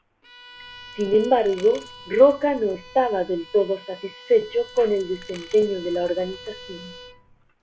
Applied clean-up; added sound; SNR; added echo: none; Coin (dropping) + Bowed string instrument; 20 dB; none.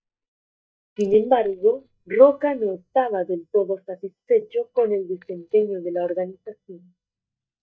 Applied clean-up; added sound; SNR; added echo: neural mask model DeepFilterNet 3.